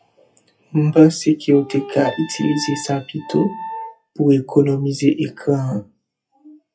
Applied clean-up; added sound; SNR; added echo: classical method WPE with log-MMSE.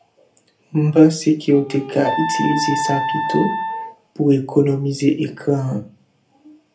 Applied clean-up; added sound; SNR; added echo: none; Wind instrument, woodwind instrument; 5 dB; reverberation time 0.3 s.